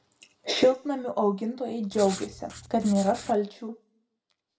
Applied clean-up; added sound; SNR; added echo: none; Writing; 14 dB; reverberation time 0.4 s.